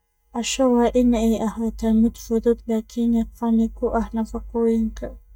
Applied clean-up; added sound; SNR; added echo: neural mask model DeepFilterNet 3.